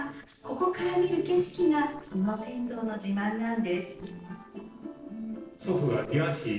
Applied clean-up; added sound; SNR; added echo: neural separator model SepFormer DNS4.